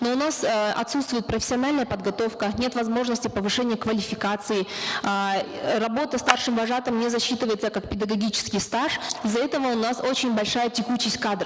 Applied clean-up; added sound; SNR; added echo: neural mask model Resemble Enhance denoiser.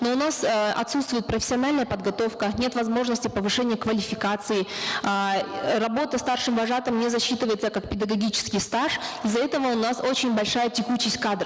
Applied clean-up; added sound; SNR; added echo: none; none; none; none.